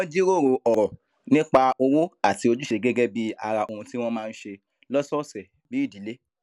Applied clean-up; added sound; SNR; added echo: none; none; none; none.